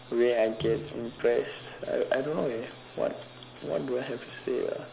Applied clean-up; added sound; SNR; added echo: none; Bowed string instrument; 16 dB; none.